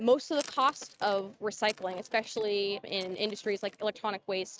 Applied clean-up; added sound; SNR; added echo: neural mask model RNNoise.